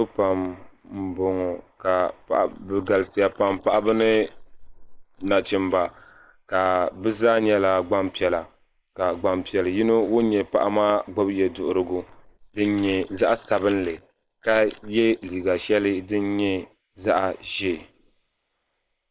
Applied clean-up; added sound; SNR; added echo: neural mask model Resemble Enhance denoiser.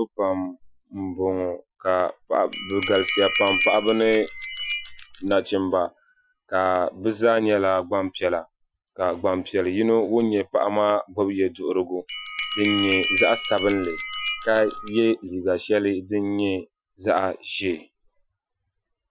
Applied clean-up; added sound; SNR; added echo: classical method Wiener filter.